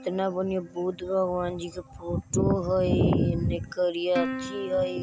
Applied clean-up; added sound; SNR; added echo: none; Plucked string instrument; 13 dB; none.